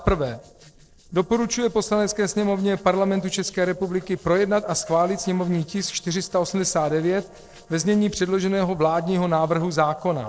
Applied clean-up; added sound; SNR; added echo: neural separator model SepFormer DNS4.